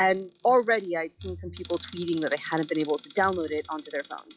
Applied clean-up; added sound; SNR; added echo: classical method log-MMSE.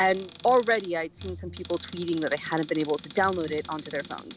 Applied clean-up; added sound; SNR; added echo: none; Cupboard open or close; 19 dB; none.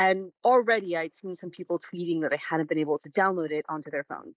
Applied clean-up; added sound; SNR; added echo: neural mask model Resemble Enhance denoiser.